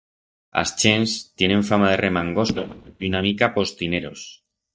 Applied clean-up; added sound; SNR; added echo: neural mask model DeepFilterNet 3.